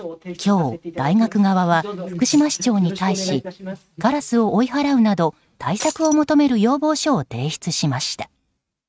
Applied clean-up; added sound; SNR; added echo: neural mask model RNNoise.